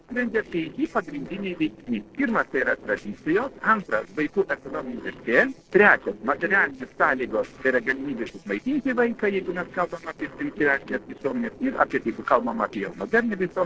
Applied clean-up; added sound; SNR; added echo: neural separator model SepFormer DNS4.